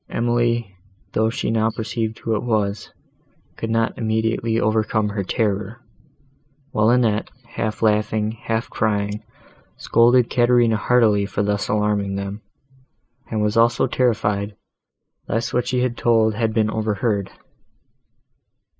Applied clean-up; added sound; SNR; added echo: neural mask model Resemble Enhance denoiser.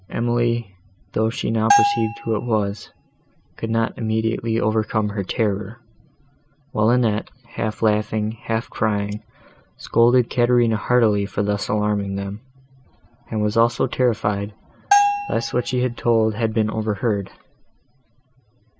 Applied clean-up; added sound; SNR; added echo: none; Bell; 1 dB; none.